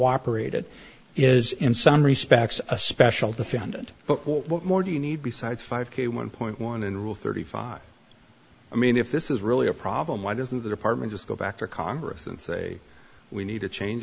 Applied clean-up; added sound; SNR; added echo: none; none; none; none.